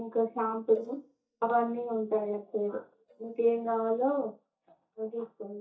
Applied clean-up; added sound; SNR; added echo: neural mask model DeepFilterNet 3.